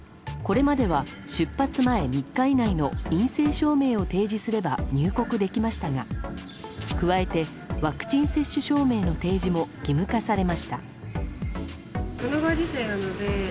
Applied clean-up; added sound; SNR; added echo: none; Domestic sounds, home sounds; 19 dB; none.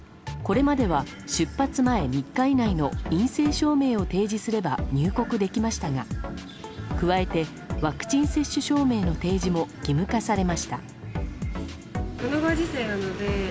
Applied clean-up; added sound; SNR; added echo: none; none; none; none.